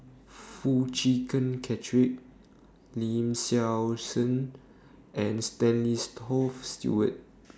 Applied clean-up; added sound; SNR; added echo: none; none; none; none.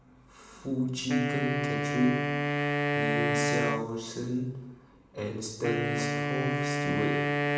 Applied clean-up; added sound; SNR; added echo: none; Wind instrument, woodwind instrument; -2 dB; reverberation time 0.9 s.